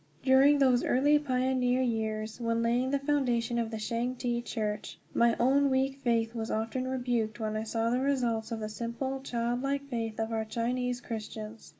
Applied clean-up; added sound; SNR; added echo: none; none; none; none.